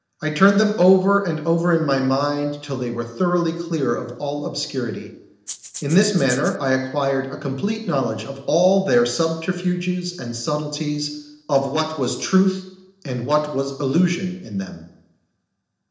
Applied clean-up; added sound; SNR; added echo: neural separator model SepFormer DNS4.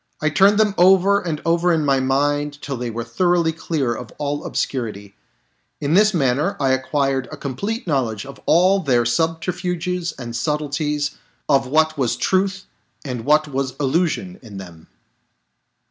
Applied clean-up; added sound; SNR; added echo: none; none; none; none.